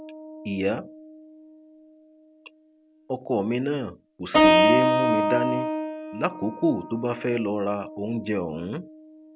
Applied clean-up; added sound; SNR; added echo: none; Keyboard (musical); -2 dB; none.